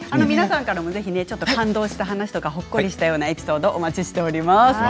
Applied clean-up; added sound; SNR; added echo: none; none; none; none.